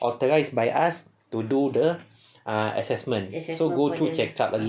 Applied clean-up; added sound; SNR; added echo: none; none; none; none.